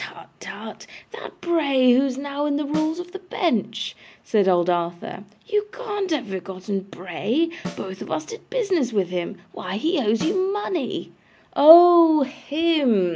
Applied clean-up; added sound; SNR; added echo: none; Snare drum; 19 dB; none.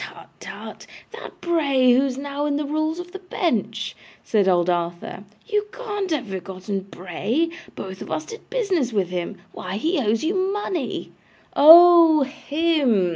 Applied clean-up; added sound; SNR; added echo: none; none; none; none.